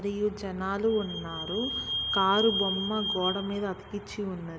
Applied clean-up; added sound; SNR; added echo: none; Squeak / Vehicle; 5 dB; none.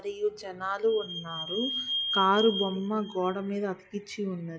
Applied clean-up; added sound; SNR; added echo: classical method log-MMSE.